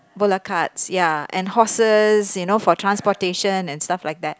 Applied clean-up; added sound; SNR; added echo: none; none; none; none.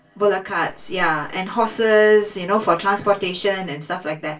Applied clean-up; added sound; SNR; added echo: none; Cricket; 16 dB; reverberation time 0.2 s.